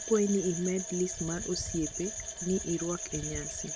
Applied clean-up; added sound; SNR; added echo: none; Water tap, faucet + Bird vocalization, bird call, bird song; 14 dB; none.